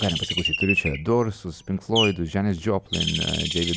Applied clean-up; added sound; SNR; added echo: none; Bird; 4 dB; none.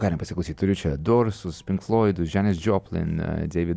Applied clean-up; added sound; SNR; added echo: none; none; none; none.